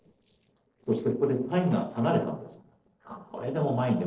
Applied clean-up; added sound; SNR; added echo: neural separator model SepFormer DNS4.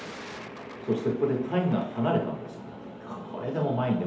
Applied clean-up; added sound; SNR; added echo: none; Thunder; 19 dB; reverberation time 2.2 s.